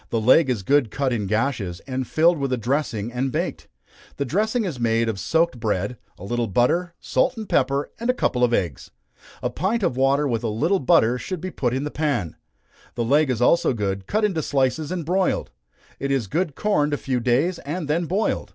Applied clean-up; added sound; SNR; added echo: none; none; none; none.